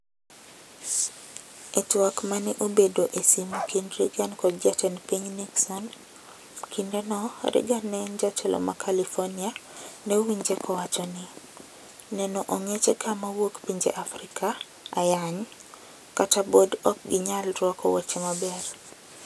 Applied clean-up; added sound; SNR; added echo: none; Bark; 11 dB; none.